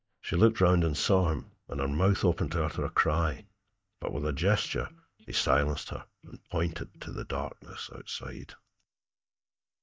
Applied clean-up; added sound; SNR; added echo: neural mask model DeepFilterNet 3.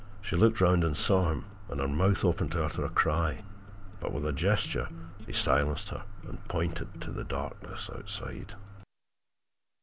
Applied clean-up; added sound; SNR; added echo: none; Electric guitar; 18 dB; none.